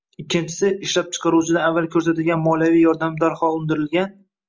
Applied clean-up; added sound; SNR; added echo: none; none; none; none.